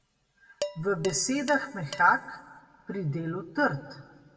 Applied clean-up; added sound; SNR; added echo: none; Dishes, pots, and pans; 14 dB; reverberation time 1.1 s.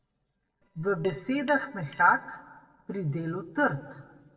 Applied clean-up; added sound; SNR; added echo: neural separator model SepFormer DNS4.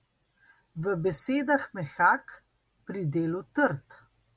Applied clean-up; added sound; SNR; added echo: none; none; none; none.